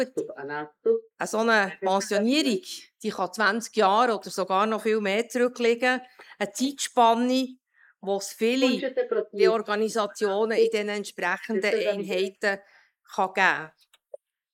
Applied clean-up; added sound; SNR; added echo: neural mask model Resemble Enhance denoiser.